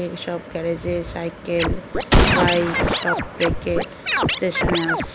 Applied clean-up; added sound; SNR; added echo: none; Scratching (performance technique) + Gunshot, gunfire; -5 dB; none.